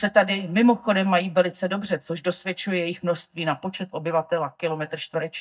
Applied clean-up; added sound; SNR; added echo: neural mask model DeepFilterNet 3.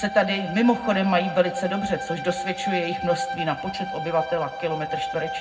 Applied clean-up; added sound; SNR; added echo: none; Bowed string instrument; 7 dB; reverberation time 0.3 s.